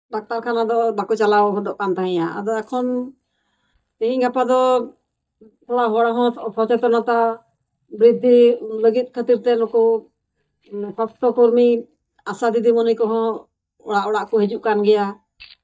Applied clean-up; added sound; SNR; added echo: neural mask model DeepFilterNet 3.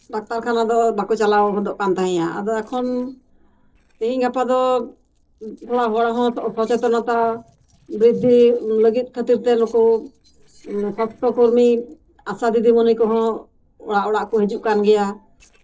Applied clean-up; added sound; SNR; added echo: neural separator model SepFormer DNS4.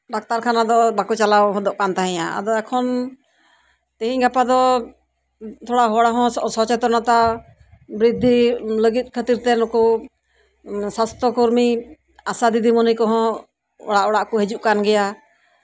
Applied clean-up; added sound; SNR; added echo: none; none; none; none.